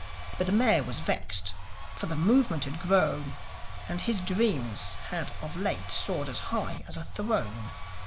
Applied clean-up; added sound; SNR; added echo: none; Domestic sounds, home sounds; 16 dB; none.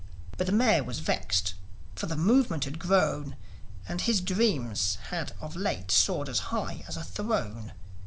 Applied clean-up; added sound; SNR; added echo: none; none; none; none.